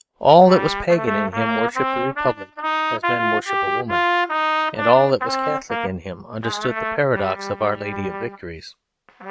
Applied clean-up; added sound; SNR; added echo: neural mask model RNNoise.